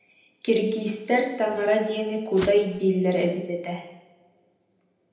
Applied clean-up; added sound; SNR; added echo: none; Walk, footsteps; 12 dB; reverberation time 0.8 s.